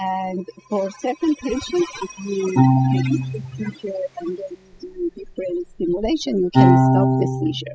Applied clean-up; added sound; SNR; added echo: classical method spectral subtraction.